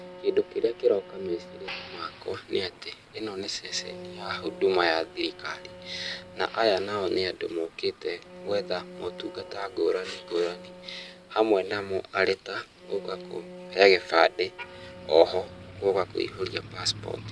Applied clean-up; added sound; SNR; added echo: none; Motor vehicle (road) + Bowed string instrument; 16 dB; none.